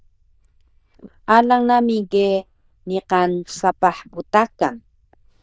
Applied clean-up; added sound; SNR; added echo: neural diffusion model UNIVERSE++.